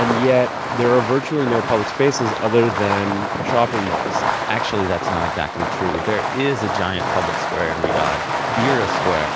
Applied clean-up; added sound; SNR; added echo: none; Fireworks; 1 dB; none.